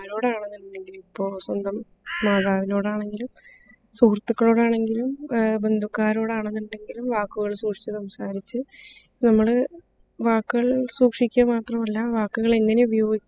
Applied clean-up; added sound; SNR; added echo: classical method spectral subtraction.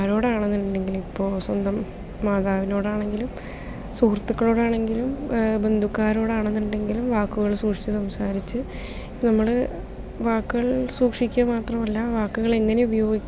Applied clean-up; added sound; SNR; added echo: none; none; none; none.